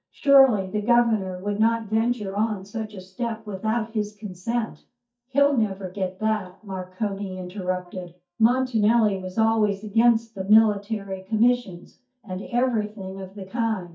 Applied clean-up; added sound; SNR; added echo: neural mask model DeepFilterNet 3.